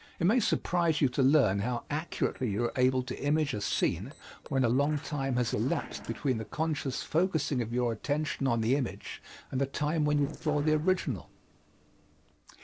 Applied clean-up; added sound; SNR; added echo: neural separator model SepFormer DNS4.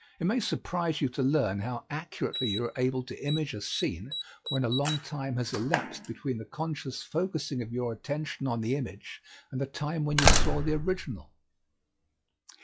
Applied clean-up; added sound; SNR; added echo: classical method log-MMSE.